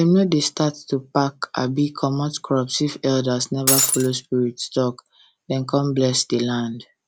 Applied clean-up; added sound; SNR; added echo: none; Shatter; -2 dB; none.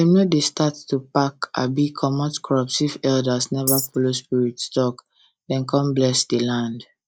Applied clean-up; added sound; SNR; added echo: neural mask model DeepFilterNet 3.